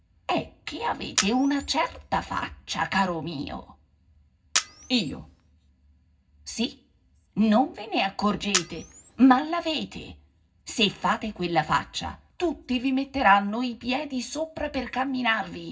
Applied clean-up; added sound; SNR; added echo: none; Camera; 7 dB; reverberation time 0.4 s.